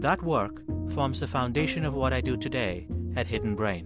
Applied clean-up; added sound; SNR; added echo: none; none; none; none.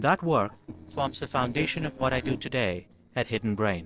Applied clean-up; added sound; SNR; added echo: neural separator model SepFormer DNS4.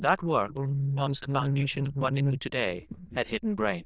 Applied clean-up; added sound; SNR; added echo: neural diffusion model UNIVERSE++.